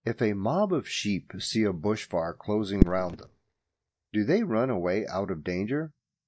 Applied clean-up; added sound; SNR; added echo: neural mask model DeepFilterNet 3.